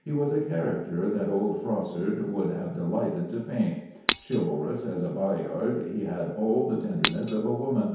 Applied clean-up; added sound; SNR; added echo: none; Shatter; 3 dB; reverberation time 1.0 s.